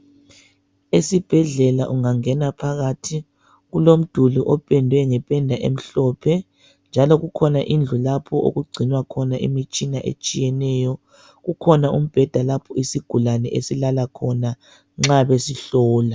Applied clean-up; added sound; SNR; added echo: none; none; none; none.